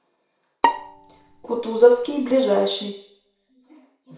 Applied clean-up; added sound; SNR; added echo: none; Bowed string instrument; 5 dB; reverberation time 0.6 s.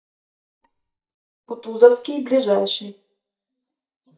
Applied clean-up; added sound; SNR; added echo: neural mask model DeepFilterNet 3.